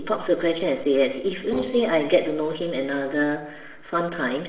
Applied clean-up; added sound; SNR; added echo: neural separator model SepFormer DNS4.